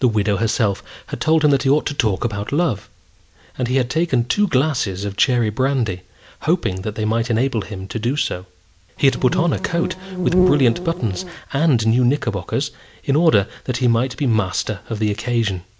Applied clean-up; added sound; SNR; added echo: none; Insect; 4 dB; none.